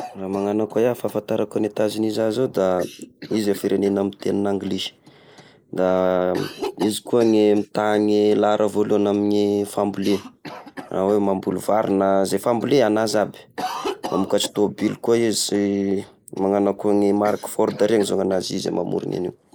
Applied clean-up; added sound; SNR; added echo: neural mask model Resemble Enhance denoiser.